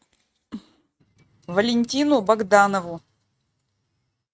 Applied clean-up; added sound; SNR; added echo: neural mask model RNNoise.